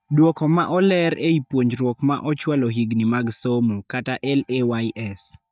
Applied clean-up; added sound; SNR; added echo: neural mask model DeepFilterNet 3.